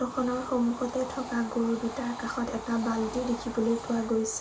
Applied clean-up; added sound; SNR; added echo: none; Train / Bird vocalization, bird call, bird song; 11 dB; reverberation time 0.2 s.